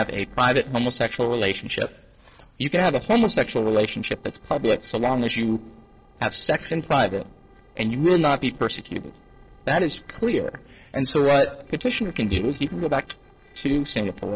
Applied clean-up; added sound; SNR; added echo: neural separator model SepFormer DNS4.